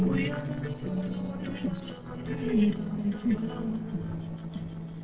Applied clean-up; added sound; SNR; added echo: neural separator model SepFormer DNS4.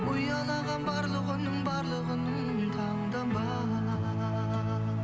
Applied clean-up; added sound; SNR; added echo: none; none; none; none.